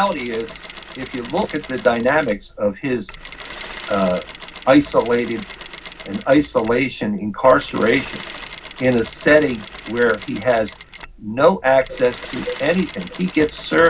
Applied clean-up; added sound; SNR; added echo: none; Mechanisms; 17 dB; reverberation time 0.4 s.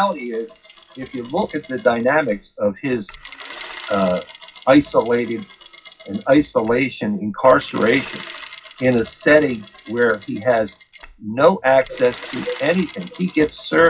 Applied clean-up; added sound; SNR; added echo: classical method WPE with log-MMSE.